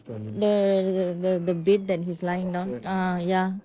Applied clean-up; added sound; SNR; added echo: neural separator model SepFormer DNS4.